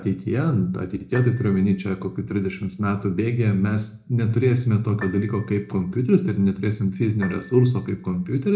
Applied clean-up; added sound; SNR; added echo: none; Piano; 20 dB; reverberation time 0.3 s.